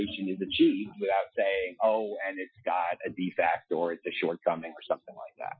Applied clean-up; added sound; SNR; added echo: classical method Wiener filter.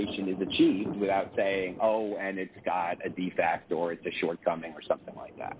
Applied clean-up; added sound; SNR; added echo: none; Thunder; 15 dB; none.